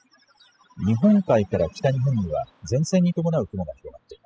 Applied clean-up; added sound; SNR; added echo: classical method spectral subtraction.